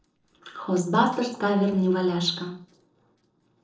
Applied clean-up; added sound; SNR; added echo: neural separator model SepFormer DNS4.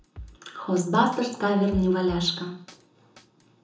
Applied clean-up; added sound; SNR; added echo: none; Drum kit; 18 dB; reverberation time 0.6 s.